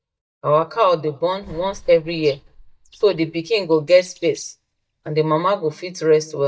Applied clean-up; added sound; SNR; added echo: neural mask model DeepFilterNet 3.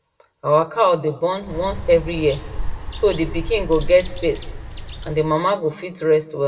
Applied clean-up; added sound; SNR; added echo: none; Bird; 7 dB; reverberation time 0.8 s.